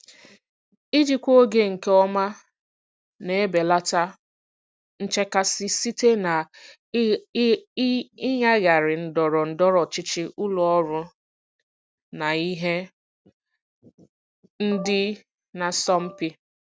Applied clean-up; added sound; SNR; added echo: none; none; none; none.